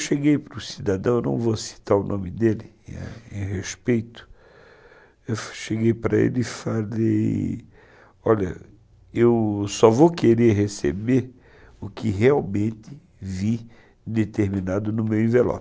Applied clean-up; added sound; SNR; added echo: none; none; none; none.